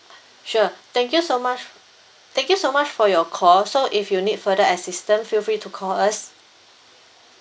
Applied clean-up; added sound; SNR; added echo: none; none; none; none.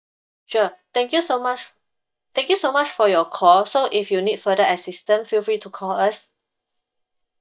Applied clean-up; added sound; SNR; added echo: neural mask model DeepFilterNet 3.